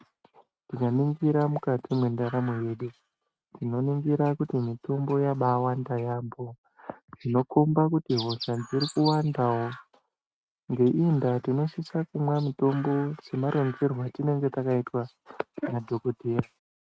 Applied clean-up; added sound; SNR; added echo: neural mask model RNNoise.